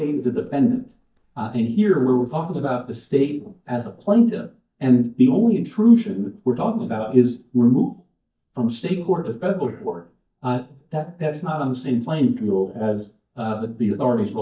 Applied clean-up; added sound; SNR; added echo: neural mask model DeepFilterNet 3.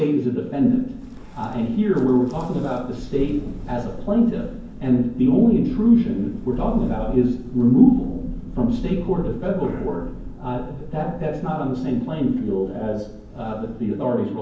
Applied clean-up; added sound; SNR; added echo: none; Thunder; 12 dB; reverberation time 0.9 s.